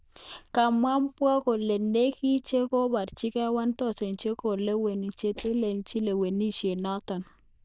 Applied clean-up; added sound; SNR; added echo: neural diffusion model UNIVERSE++.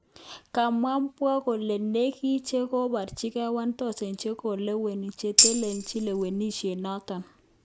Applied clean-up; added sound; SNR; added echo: none; Tambourine; -4 dB; none.